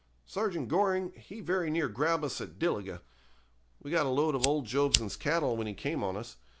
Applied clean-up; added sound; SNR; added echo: none; Fire; 4 dB; none.